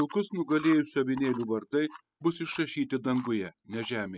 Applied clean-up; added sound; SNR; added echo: classical method spectral subtraction.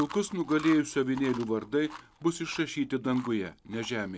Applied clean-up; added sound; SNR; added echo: none; Chewing, mastication; 17 dB; none.